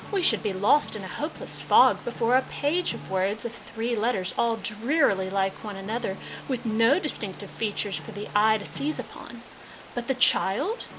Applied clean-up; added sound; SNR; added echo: none; Acoustic guitar / Strum + Rain; 16 dB; none.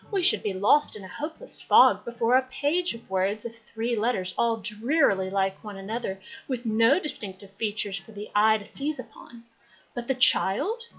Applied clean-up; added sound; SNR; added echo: classical method log-MMSE.